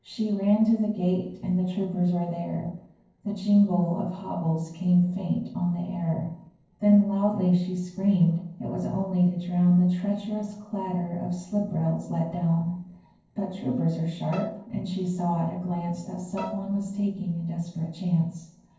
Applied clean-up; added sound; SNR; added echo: neural separator model SepFormer DNS4.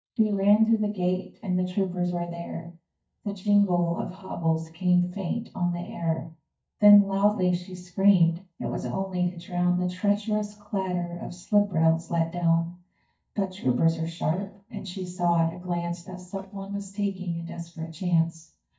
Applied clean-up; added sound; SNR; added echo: neural mask model DeepFilterNet 3.